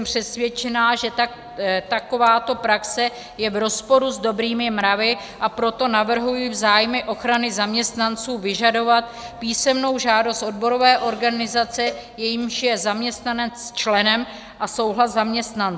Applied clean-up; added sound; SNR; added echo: none; Cowbell; 19 dB; none.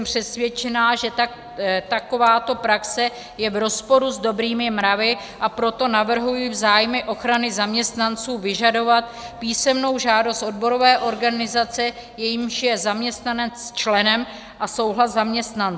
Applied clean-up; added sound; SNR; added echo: none; none; none; none.